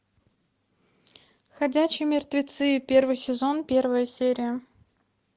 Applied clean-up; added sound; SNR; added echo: none; none; none; none.